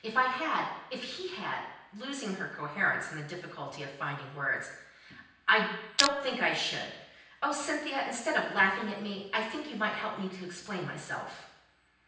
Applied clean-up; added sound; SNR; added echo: none; Crushing; -4 dB; reverberation time 0.9 s.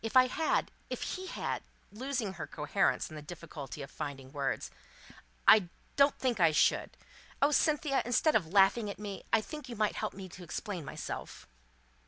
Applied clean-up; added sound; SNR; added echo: none; none; none; none.